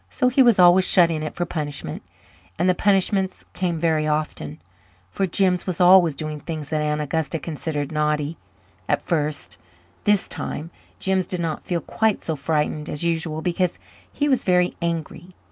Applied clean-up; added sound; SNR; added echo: none; none; none; none.